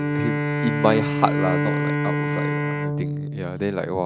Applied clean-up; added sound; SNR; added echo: none; Bowed string instrument; -2 dB; none.